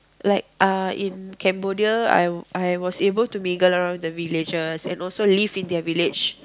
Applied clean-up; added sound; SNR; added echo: none; none; none; none.